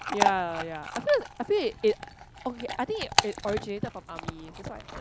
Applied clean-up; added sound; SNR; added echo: none; Chewing, mastication / Dog; 2 dB; none.